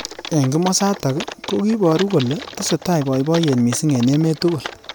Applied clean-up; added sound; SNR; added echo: none; Typing; 14 dB; none.